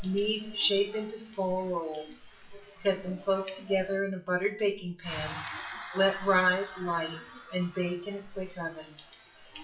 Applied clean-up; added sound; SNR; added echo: classical method WPE with log-MMSE.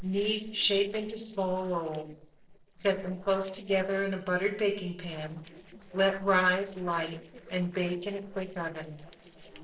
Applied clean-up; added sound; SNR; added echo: neural separator model SepFormer DNS4.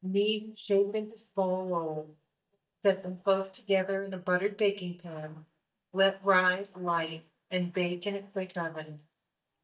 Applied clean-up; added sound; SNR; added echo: neural mask model DeepFilterNet 3.